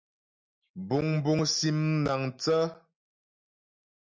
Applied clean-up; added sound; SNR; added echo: none; none; none; none.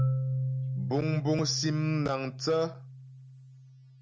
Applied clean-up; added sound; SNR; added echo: none; Marimba, xylophone; 2 dB; none.